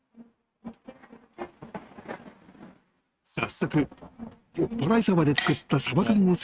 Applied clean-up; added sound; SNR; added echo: neural mask model RNNoise.